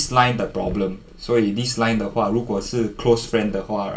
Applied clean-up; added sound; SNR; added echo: none; Purr; 18 dB; reverberation time 0.2 s.